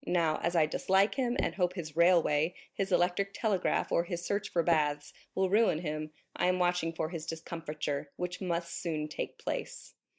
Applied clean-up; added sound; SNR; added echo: neural mask model DeepFilterNet 3.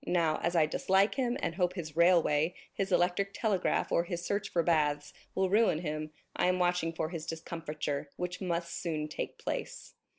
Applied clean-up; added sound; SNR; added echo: neural separator model SepFormer DNS4.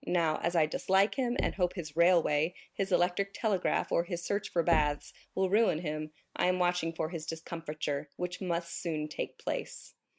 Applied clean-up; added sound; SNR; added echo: neural mask model RNNoise.